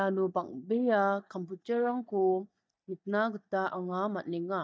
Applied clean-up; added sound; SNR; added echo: neural mask model DeepFilterNet 3.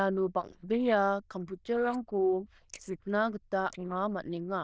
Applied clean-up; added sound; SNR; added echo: neural diffusion model UNIVERSE++.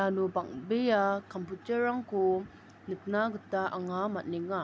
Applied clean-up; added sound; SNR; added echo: none; none; none; none.